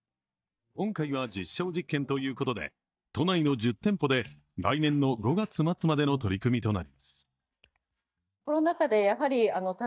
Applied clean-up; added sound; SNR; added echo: neural mask model DeepFilterNet 3.